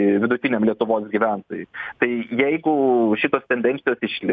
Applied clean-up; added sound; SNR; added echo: none; none; none; none.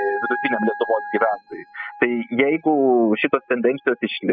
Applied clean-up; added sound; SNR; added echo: classical method spectral subtraction.